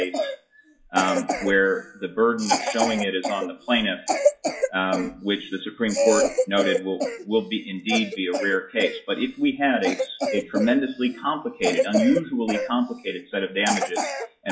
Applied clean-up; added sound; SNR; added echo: classical method WPE with log-MMSE.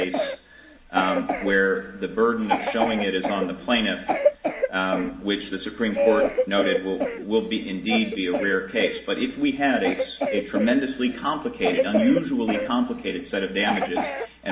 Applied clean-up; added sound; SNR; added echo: none; Cough; 3 dB; reverberation time 0.5 s.